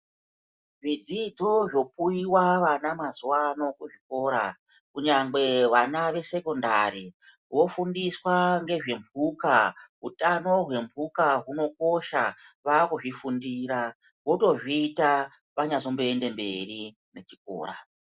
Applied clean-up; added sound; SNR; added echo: none; none; none; none.